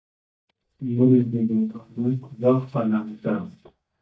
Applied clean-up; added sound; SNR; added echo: neural mask model DeepFilterNet 3.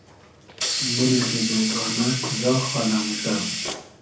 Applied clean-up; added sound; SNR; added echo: none; Hiss; 3 dB; reverberation time 0.6 s.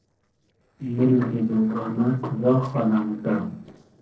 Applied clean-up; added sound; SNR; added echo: neural separator model SepFormer DNS4.